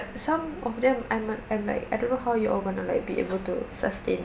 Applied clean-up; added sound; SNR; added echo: none; none; none; none.